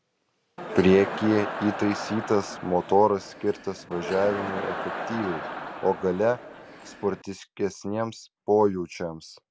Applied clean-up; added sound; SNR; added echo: none; Crowd; 8 dB; none.